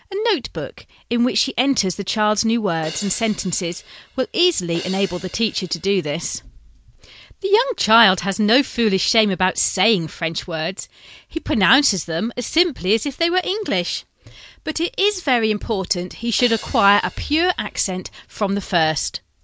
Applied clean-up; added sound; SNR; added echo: none; Crash cymbal; 17 dB; none.